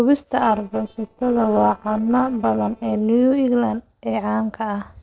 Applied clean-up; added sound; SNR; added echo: neural separator model SepFormer DNS4.